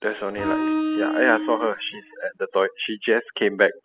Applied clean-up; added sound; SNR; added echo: classical method spectral subtraction.